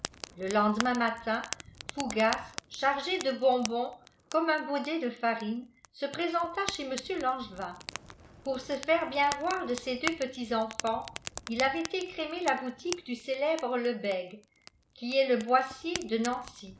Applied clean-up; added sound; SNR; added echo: none; Fire; 13 dB; none.